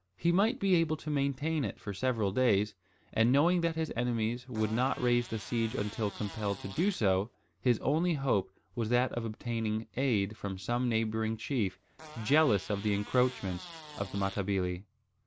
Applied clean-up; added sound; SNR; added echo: none; Fart; 17 dB; none.